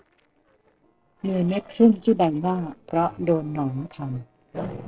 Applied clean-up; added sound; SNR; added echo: neural separator model SepFormer DNS4.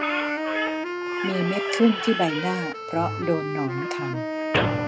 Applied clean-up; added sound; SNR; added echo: none; Squeak / Slam + Wind instrument, woodwind instrument; 0 dB; none.